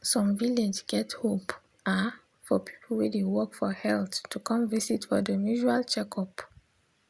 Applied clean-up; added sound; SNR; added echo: none; none; none; none.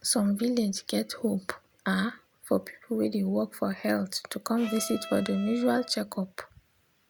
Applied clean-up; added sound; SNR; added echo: none; Bowed string instrument; 14 dB; none.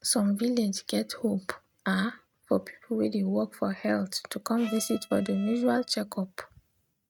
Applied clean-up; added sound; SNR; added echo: neural mask model RNNoise.